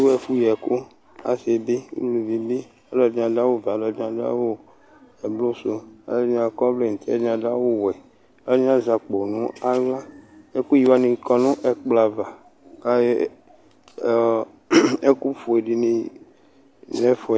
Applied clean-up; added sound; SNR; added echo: none; none; none; none.